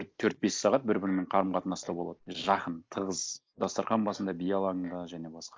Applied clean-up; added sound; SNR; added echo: neural mask model Resemble Enhance denoiser.